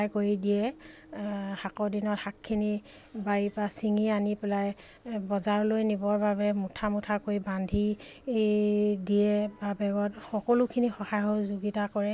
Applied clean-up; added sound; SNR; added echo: none; none; none; none.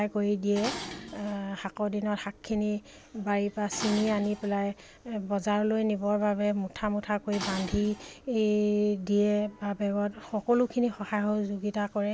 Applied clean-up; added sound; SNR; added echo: none; Dishes, pots, and pans; 15 dB; none.